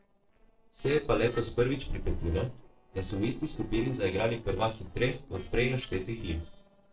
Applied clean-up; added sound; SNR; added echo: neural separator model SepFormer DNS4.